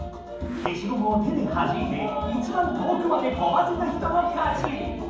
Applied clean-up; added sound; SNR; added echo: none; Thump, thud; 12 dB; reverberation time 1.2 s.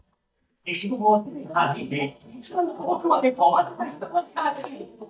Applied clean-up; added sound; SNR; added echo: neural mask model DeepFilterNet 3.